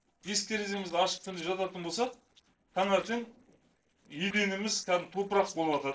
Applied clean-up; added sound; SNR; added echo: neural separator model SepFormer DNS4.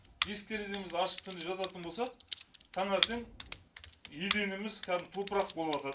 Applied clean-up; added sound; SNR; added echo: none; Computer keyboard; -3 dB; reverberation time 0.3 s.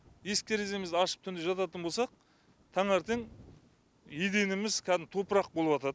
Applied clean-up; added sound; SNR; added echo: none; none; none; none.